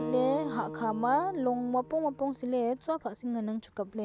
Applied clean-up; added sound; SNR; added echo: none; Acoustic guitar; 11 dB; none.